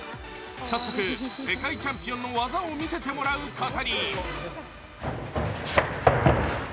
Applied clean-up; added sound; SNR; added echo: none; none; none; none.